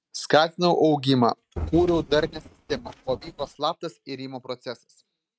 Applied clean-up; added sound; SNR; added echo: neural mask model RNNoise.